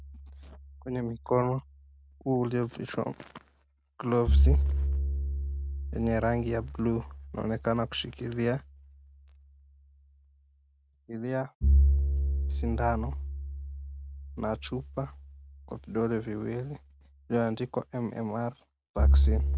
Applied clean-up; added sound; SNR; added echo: none; Bowed string instrument; -2 dB; none.